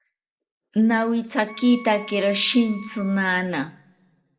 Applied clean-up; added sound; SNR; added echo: none; Wind instrument, woodwind instrument; 19 dB; reverberation time 0.5 s.